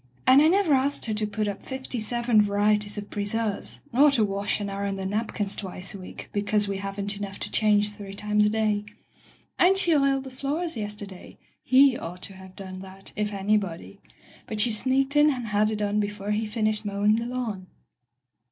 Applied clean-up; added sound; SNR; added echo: none; none; none; none.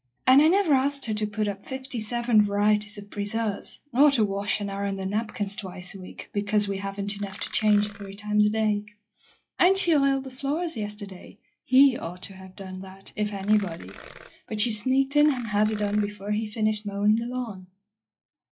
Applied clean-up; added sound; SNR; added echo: classical method log-MMSE.